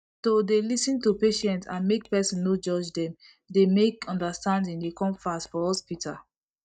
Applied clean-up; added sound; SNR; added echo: neural mask model DeepFilterNet 3.